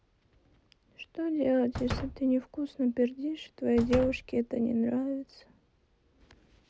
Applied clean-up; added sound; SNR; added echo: none; Slam; 10 dB; none.